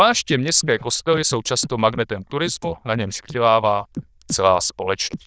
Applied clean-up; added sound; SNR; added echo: neural diffusion model UNIVERSE++.